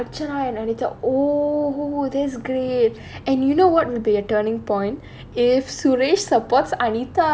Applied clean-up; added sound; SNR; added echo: none; none; none; none.